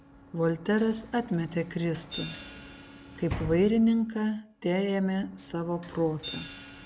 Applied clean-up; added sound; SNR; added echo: none; Hi-hat + Sliding door / Slam; 14 dB; none.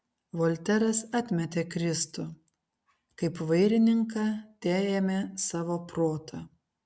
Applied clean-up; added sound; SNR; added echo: none; none; none; none.